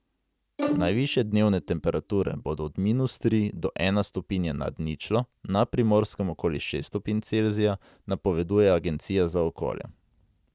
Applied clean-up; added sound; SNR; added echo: none; Bowed string instrument; 8 dB; none.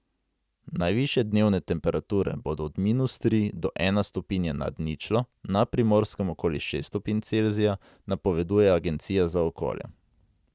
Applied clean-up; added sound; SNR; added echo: none; none; none; none.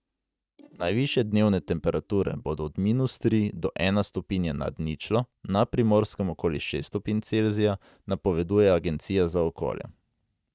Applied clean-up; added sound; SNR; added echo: neural mask model DeepFilterNet 3.